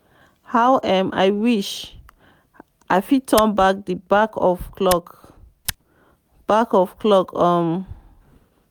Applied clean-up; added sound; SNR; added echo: none; Tick; 12 dB; none.